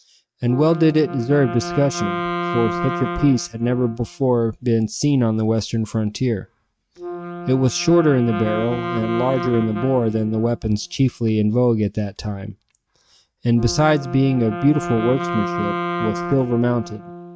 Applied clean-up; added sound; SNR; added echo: neural mask model RNNoise.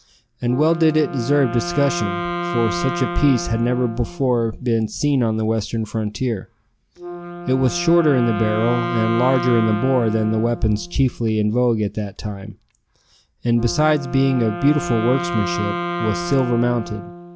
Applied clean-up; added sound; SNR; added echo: none; Wind instrument, woodwind instrument; 8 dB; none.